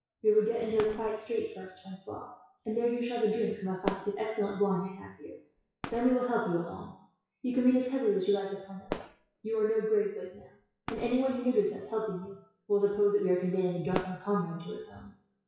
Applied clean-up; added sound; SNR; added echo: classical method WPE with log-MMSE.